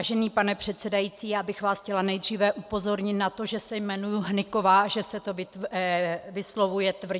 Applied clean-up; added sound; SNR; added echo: none; none; none; none.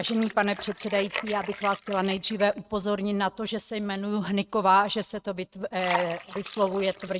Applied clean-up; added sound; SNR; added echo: neural mask model RNNoise.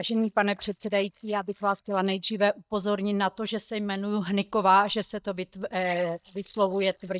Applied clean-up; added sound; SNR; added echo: neural mask model DeepFilterNet 3.